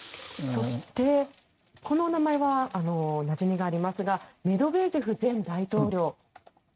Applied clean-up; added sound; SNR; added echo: neural mask model RNNoise.